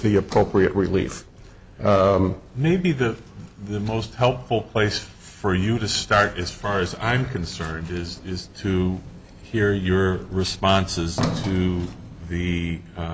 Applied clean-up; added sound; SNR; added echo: none; Sliding door; 15 dB; none.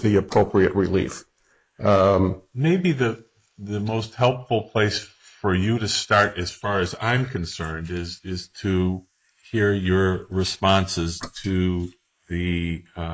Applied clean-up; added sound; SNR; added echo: neural mask model Resemble Enhance denoiser.